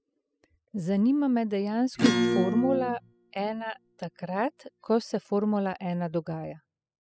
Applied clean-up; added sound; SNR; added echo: classical method spectral subtraction.